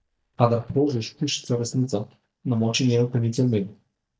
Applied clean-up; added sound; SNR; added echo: neural mask model DeepFilterNet 3.